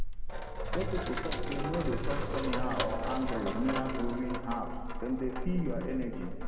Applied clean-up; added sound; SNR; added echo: none; Sink (filling or washing); -2 dB; reverberation time 2.0 s.